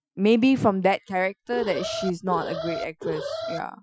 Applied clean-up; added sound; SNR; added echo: classical method Wiener filter.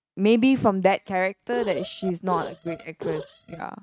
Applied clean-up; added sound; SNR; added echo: neural mask model RNNoise.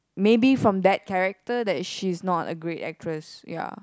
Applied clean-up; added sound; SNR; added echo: none; none; none; none.